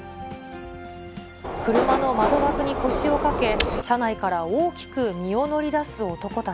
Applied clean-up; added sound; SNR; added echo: none; Subway, metro, underground + Shatter; 0 dB; none.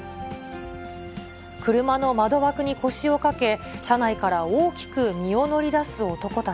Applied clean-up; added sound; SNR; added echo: none; none; none; none.